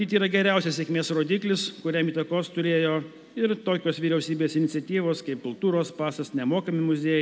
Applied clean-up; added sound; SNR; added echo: none; none; none; none.